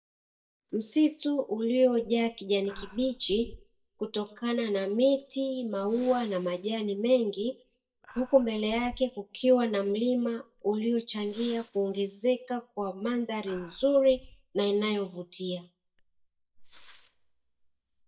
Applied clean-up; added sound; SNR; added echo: neural mask model DeepFilterNet 3.